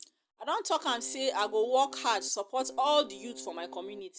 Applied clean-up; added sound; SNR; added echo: none; Keyboard (musical); 17 dB; none.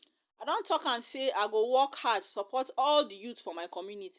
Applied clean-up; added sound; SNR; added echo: none; none; none; none.